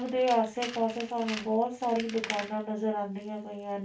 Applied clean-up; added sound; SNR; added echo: none; Tools; 13 dB; reverberation time 0.2 s.